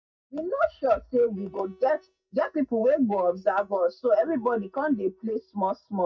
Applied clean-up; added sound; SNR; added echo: neural mask model DeepFilterNet 3.